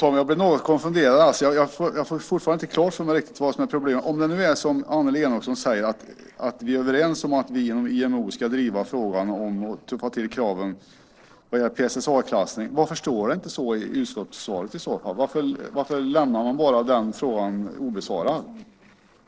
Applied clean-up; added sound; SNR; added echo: neural separator model SepFormer DNS4.